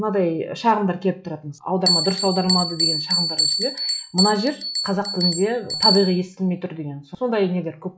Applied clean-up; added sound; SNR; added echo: classical method log-MMSE.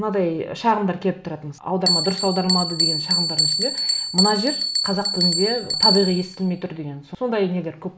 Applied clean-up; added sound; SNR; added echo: none; Bell; 1 dB; none.